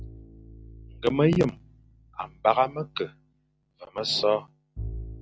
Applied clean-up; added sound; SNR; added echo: none; Bowed string instrument; 15 dB; none.